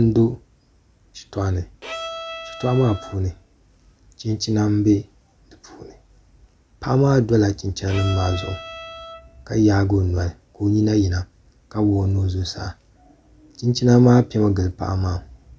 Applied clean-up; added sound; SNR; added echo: none; Bowed string instrument; 13 dB; none.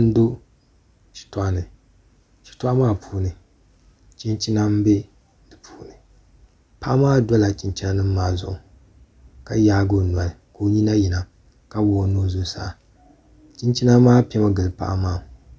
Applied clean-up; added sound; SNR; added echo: none; none; none; none.